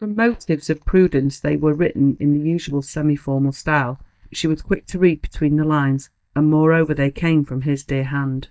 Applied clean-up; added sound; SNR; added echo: neural mask model DeepFilterNet 3.